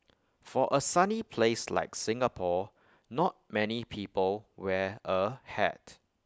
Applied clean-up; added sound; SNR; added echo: none; none; none; none.